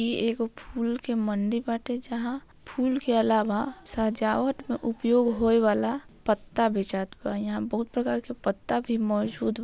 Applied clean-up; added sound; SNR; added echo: none; none; none; none.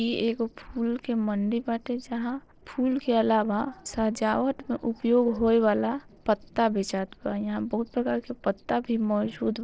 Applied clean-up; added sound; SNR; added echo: neural separator model SepFormer DNS4.